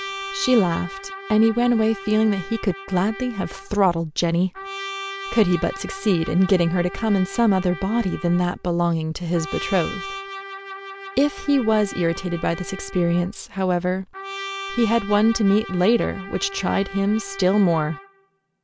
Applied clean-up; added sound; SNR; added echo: none; Trumpet; 13 dB; none.